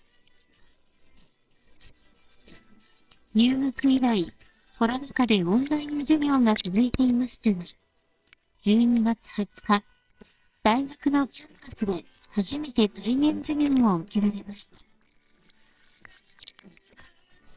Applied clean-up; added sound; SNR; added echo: neural separator model SepFormer WHAMR!.